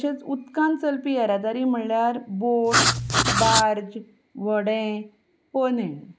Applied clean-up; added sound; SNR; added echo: none; Writing; -3 dB; none.